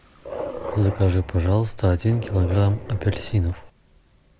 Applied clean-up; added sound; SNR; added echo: none; Dog; 12 dB; none.